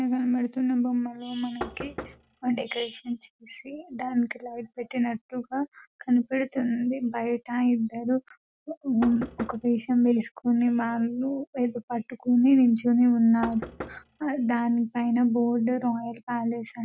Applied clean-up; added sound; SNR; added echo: none; Knock; 14 dB; none.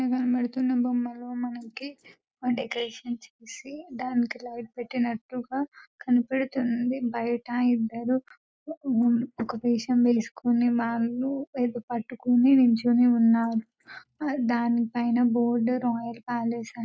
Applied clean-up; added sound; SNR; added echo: neural mask model Resemble Enhance denoiser.